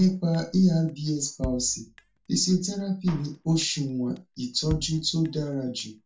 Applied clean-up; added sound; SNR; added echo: none; Drum kit; 16 dB; reverberation time 0.2 s.